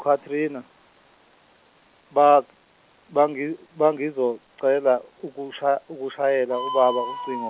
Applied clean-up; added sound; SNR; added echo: none; Bird; 14 dB; none.